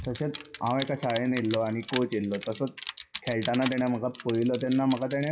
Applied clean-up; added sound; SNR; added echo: classical method WPE with log-MMSE.